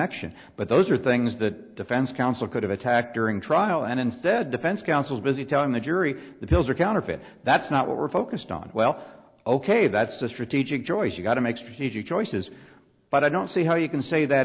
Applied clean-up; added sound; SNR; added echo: none; none; none; none.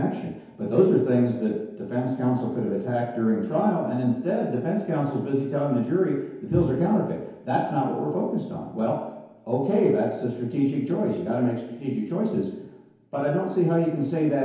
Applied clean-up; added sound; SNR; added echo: none; none; none; reverberation time 1.0 s.